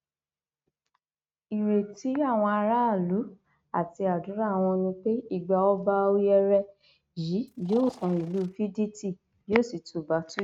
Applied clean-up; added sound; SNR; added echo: neural mask model RNNoise.